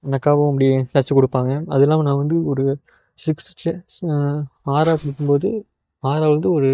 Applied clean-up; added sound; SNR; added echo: neural mask model DeepFilterNet 3.